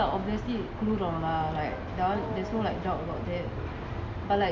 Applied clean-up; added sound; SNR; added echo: none; none; none; none.